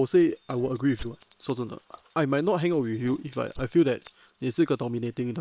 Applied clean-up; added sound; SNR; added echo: neural separator model SepFormer WHAM!.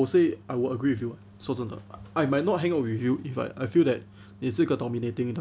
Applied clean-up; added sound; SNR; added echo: none; none; none; none.